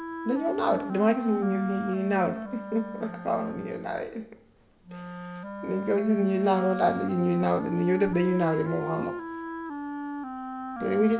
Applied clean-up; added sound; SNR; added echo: none; Wind instrument, woodwind instrument; 8 dB; none.